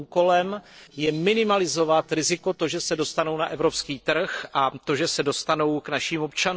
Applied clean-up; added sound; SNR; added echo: neural separator model SepFormer DNS4.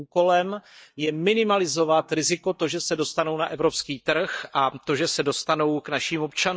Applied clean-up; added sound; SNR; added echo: neural mask model DeepFilterNet 3.